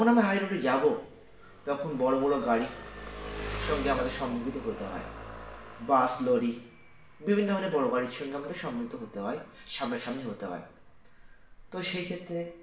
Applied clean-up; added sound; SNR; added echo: none; Engine; 14 dB; reverberation time 0.7 s.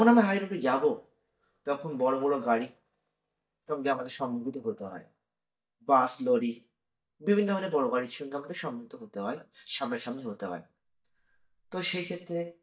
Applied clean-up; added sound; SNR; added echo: neural mask model DeepFilterNet 3.